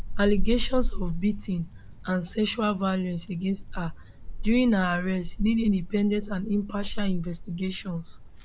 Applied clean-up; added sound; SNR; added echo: none; Wind; 3 dB; none.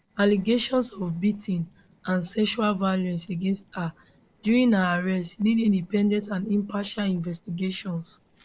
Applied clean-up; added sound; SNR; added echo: neural separator model SepFormer DNS4.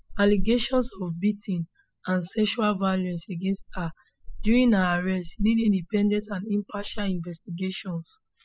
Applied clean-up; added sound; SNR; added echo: classical method spectral subtraction.